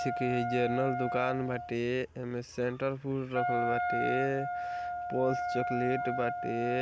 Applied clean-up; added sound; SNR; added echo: none; Wind instrument, woodwind instrument; 2 dB; none.